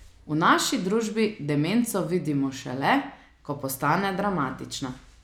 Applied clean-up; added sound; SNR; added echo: none; none; none; none.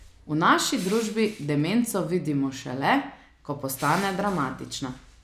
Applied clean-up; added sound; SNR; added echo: none; Crushing; 20 dB; none.